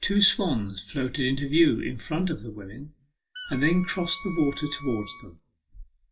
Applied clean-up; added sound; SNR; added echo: none; Wind instrument, woodwind instrument; 16 dB; reverberation time 0.2 s.